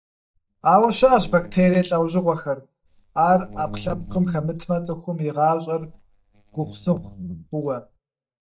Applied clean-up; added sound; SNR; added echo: neural mask model DeepFilterNet 3.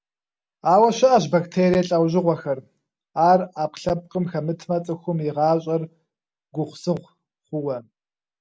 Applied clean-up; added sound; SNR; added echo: none; none; none; none.